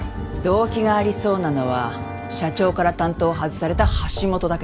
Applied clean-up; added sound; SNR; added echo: none; none; none; none.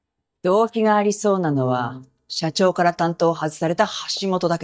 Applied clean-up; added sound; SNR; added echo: neural mask model DeepFilterNet 3.